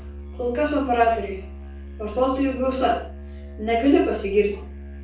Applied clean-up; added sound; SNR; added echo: none; Musical instrument; 13 dB; reverberation time 0.4 s.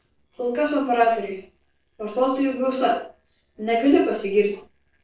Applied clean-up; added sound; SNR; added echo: neural separator model SepFormer DNS4.